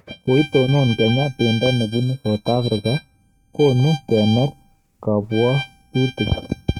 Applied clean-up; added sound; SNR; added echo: neural mask model RNNoise.